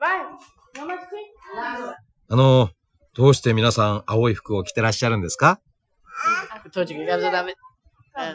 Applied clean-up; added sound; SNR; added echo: classical method Wiener filter.